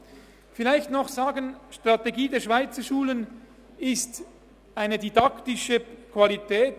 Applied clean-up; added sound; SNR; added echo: none; none; none; none.